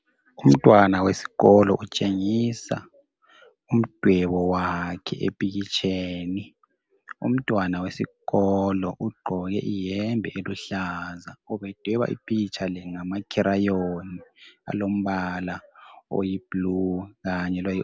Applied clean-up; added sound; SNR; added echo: none; none; none; none.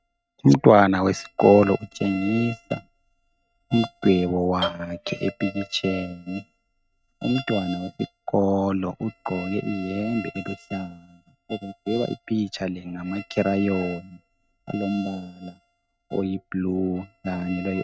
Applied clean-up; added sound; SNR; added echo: neural mask model RNNoise.